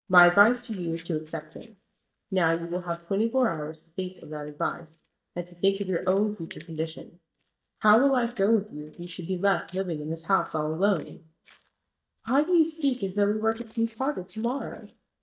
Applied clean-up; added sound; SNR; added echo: neural mask model DeepFilterNet 3.